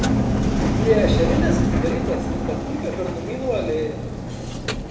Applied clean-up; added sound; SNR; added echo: none; Engine; -4 dB; reverberation time 1.1 s.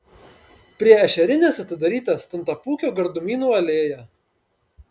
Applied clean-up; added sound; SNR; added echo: none; none; none; none.